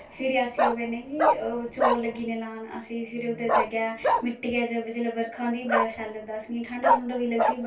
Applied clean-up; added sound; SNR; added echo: none; Bark; -1 dB; reverberation time 0.2 s.